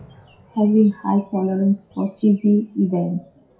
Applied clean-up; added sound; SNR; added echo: classical method WPE with log-MMSE.